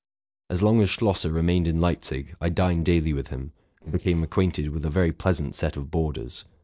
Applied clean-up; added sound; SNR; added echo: neural separator model SepFormer DNS4.